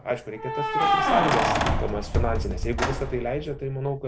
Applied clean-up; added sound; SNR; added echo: none; Keys jangling; -4 dB; none.